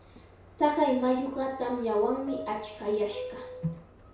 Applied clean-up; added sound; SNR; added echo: none; Subway, metro, underground; 15 dB; reverberation time 0.6 s.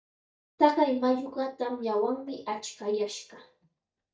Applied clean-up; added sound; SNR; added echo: neural mask model DeepFilterNet 3.